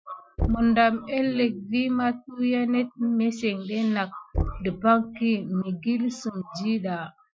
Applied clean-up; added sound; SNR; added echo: classical method Wiener filter.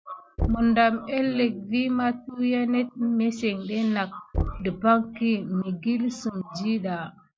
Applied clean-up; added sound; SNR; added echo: none; Knock; 9 dB; none.